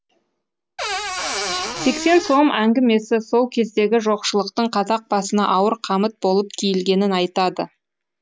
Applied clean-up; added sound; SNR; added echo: none; Cupboard open or close / Door; 6 dB; none.